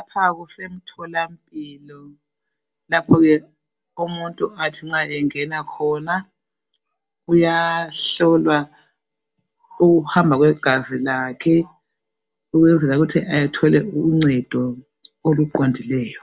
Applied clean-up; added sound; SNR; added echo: none; none; none; none.